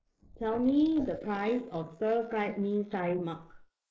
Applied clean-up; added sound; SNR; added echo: neural mask model Resemble Enhance denoiser.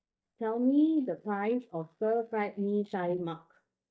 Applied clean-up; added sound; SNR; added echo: neural mask model DeepFilterNet 3.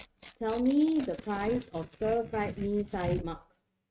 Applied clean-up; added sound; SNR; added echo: neural mask model RNNoise.